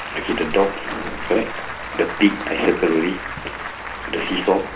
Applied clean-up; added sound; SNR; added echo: none; Applause; 8 dB; reverberation time 0.3 s.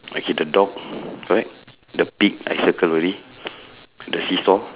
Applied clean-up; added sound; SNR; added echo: none; none; none; none.